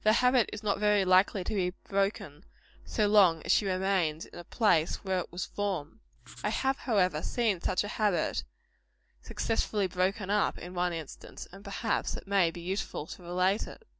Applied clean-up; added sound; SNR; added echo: none; Writing; 20 dB; none.